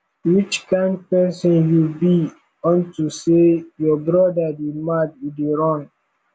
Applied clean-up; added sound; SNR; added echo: none; none; none; none.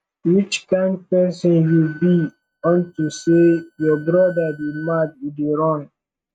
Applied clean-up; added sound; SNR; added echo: neural mask model RNNoise.